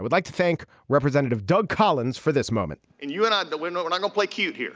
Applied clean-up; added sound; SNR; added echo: none; none; none; none.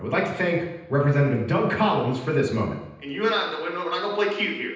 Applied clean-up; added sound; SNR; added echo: none; none; none; reverberation time 0.9 s.